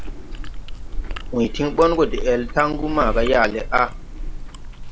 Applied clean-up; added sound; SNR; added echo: none; Chewing, mastication; 5 dB; none.